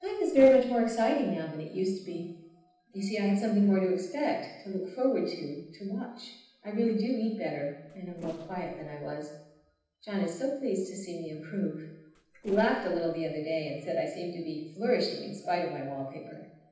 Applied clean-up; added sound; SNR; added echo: neural separator model SepFormer DNS4.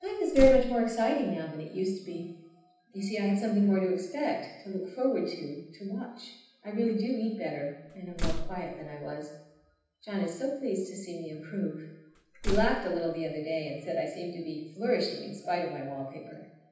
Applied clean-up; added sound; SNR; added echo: none; Slam; 2 dB; reverberation time 0.9 s.